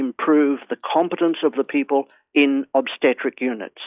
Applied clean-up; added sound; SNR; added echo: classical method log-MMSE.